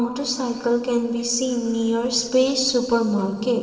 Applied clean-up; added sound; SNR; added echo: neural separator model SepFormer DNS4.